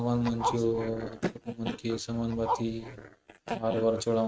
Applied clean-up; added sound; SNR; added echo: neural mask model RNNoise.